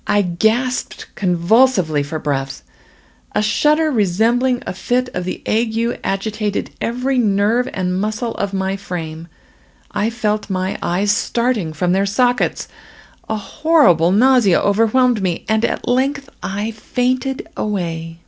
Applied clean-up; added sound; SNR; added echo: none; none; none; none.